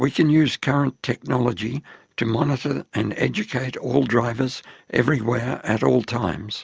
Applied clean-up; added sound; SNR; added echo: none; none; none; none.